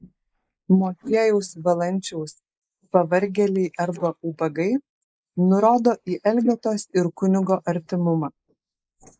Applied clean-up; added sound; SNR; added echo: neural mask model Resemble Enhance denoiser.